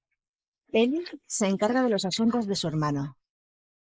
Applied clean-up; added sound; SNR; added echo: neural mask model Resemble Enhance denoiser.